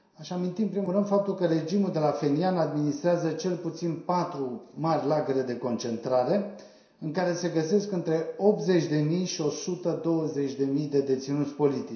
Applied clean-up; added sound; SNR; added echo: none; none; none; reverberation time 0.7 s.